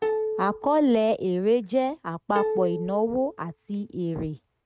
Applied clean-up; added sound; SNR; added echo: neural mask model RNNoise.